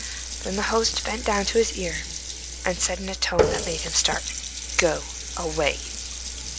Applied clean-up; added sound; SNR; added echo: none; Water tap, faucet; 5 dB; none.